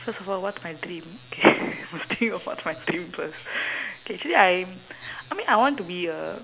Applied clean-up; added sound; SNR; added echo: none; none; none; none.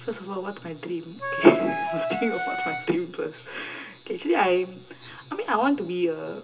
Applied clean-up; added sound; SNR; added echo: none; Wind instrument, woodwind instrument; 3 dB; reverberation time 0.2 s.